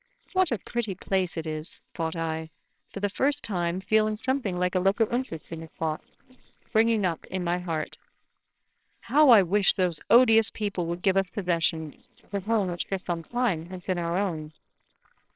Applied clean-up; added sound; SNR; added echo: neural separator model SepFormer WHAMR!.